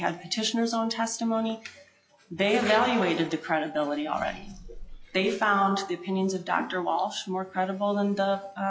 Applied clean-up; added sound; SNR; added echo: classical method log-MMSE.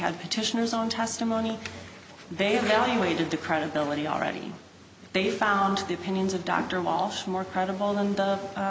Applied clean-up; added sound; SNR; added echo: none; none; none; none.